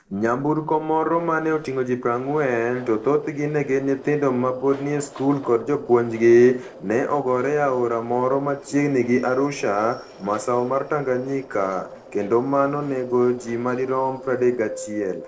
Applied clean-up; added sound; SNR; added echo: neural separator model SepFormer DNS4.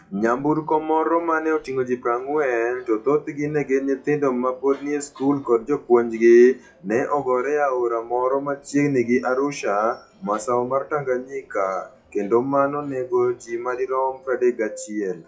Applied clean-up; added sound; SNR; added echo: classical method WPE with log-MMSE.